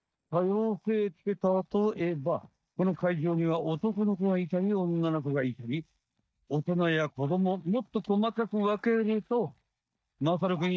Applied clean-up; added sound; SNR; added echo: neural mask model DeepFilterNet 3.